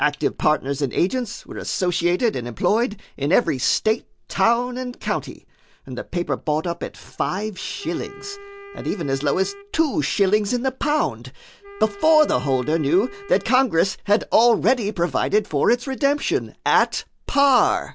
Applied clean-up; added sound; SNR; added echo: none; Wind instrument, woodwind instrument; 19 dB; none.